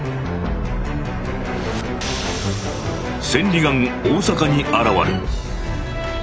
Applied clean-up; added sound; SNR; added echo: none; none; none; none.